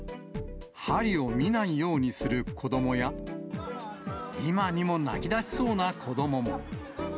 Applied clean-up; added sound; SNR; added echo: none; none; none; none.